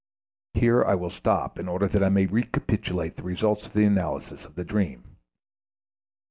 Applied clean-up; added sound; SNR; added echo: none; none; none; none.